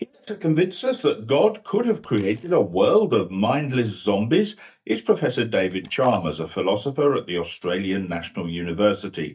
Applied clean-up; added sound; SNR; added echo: neural mask model DeepFilterNet 3.